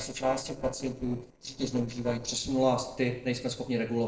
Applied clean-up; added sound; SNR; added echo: neural separator model SepFormer DNS4.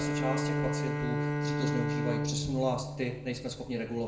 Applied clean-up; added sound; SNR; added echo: none; Bowed string instrument; -2 dB; reverberation time 0.6 s.